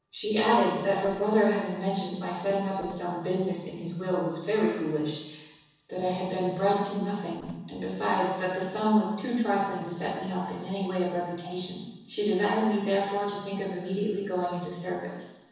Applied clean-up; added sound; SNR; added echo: neural separator model SepFormer DNS4.